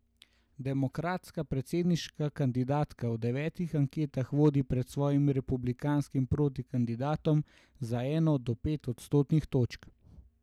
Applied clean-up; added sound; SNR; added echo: none; none; none; none.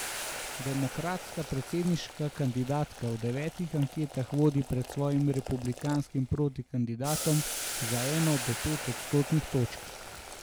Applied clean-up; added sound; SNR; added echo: none; Boiling; 9 dB; none.